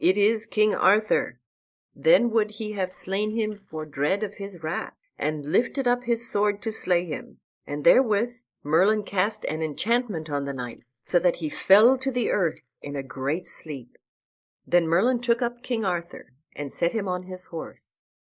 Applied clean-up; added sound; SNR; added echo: neural mask model Resemble Enhance denoiser.